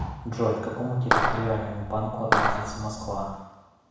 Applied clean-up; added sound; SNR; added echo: none; Clapping; -3 dB; reverberation time 1.1 s.